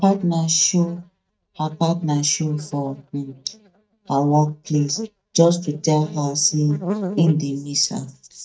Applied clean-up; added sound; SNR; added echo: neural mask model DeepFilterNet 3.